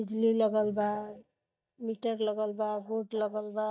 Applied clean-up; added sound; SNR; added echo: neural mask model DeepFilterNet 3.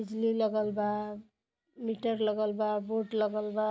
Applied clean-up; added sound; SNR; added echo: none; none; none; none.